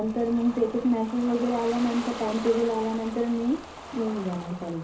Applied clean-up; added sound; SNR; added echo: none; Ocean; 13 dB; reverberation time 0.5 s.